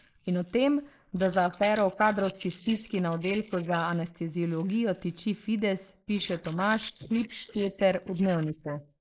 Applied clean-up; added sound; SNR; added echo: neural mask model Resemble Enhance denoiser.